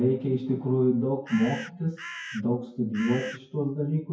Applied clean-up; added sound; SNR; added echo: classical method WPE with log-MMSE.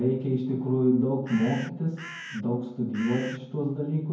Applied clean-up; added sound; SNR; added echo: none; Bird; 13 dB; reverberation time 0.9 s.